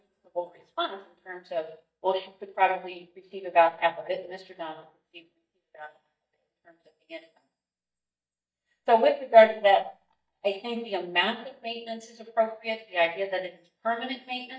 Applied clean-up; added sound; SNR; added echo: neural mask model DeepFilterNet 3.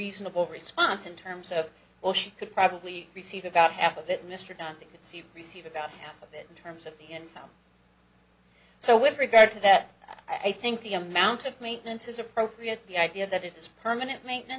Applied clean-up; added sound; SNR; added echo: none; none; none; none.